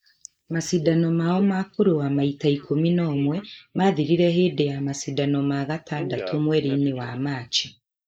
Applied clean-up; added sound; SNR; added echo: neural mask model Resemble Enhance denoiser.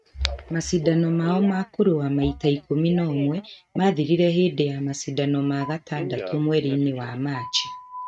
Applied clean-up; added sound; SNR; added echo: neural mask model RNNoise.